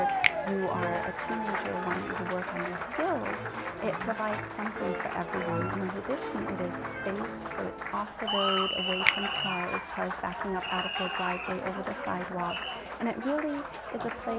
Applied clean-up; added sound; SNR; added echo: none; Applause + Finger snapping; -1 dB; none.